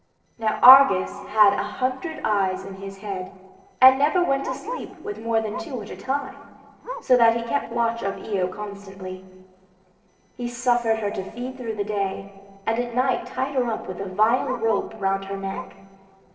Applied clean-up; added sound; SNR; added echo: neural separator model SepFormer DNS4.